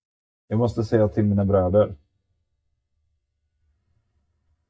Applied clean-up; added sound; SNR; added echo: neural mask model DeepFilterNet 3.